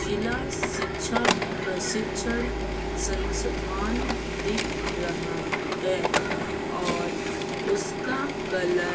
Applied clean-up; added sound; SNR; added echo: none; Printer; -3 dB; reverberation time 0.1 s.